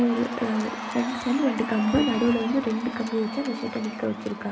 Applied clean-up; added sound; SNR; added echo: none; Cheering; 10 dB; reverberation time 2.5 s.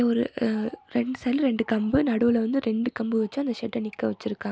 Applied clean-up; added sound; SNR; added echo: none; none; none; none.